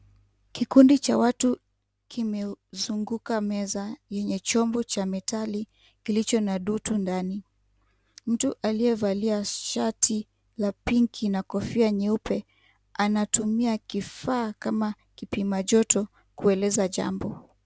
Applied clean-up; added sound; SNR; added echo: none; none; none; none.